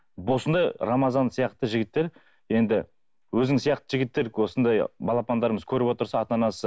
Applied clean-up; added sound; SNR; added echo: none; none; none; none.